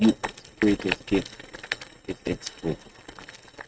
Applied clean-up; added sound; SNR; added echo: neural mask model RNNoise.